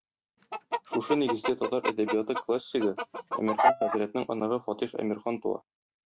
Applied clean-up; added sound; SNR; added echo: neural mask model RNNoise.